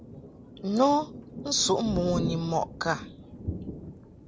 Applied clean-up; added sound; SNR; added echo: none; Thunder; 8 dB; none.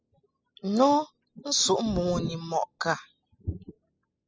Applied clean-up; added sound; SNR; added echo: classical method spectral subtraction.